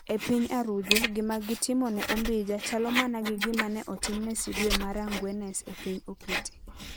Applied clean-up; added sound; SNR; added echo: neural mask model Resemble Enhance denoiser.